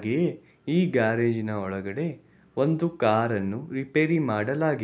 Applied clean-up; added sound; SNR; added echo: none; none; none; none.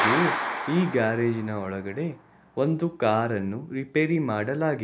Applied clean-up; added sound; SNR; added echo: none; Clapping; 7 dB; none.